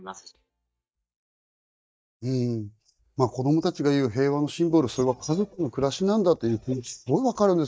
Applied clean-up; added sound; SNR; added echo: neural mask model DeepFilterNet 3.